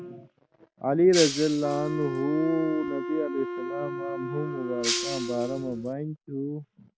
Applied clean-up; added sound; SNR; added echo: none; Shatter + Wind instrument, woodwind instrument; 6 dB; none.